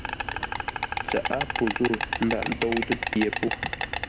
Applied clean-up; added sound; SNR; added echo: none; Insect; -3 dB; none.